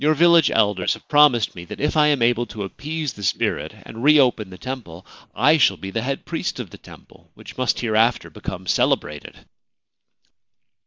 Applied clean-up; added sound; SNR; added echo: neural mask model Resemble Enhance denoiser.